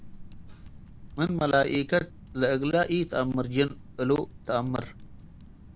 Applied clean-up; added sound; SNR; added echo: none; Typing; 16 dB; none.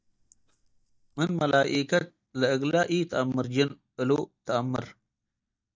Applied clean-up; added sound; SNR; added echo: neural mask model DeepFilterNet 3.